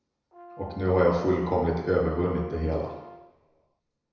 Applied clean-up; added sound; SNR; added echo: none; Brass instrument; 20 dB; reverberation time 1.0 s.